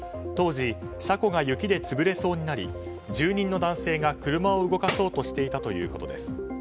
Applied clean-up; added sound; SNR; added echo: none; Tambourine; 4 dB; none.